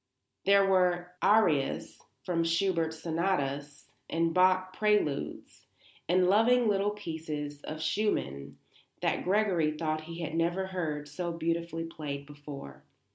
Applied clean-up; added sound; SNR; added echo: none; none; none; none.